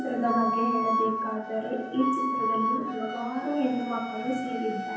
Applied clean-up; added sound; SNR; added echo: none; Wind instrument, woodwind instrument; 1 dB; reverberation time 0.9 s.